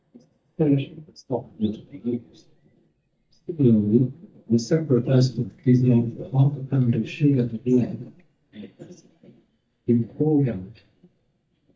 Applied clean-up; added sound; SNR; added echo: neural mask model DeepFilterNet 3.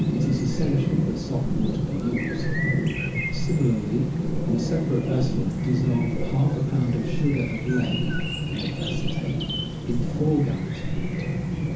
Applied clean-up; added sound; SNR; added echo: none; Chirp, tweet; -2 dB; reverberation time 0.9 s.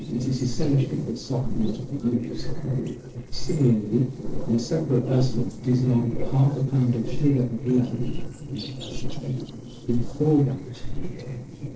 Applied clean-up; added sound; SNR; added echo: neural separator model SepFormer DNS4.